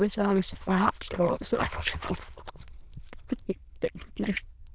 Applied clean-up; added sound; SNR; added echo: neural diffusion model UNIVERSE++.